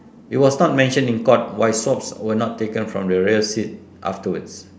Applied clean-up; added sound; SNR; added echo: none; none; none; none.